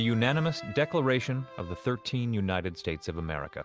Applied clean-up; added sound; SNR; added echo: none; none; none; none.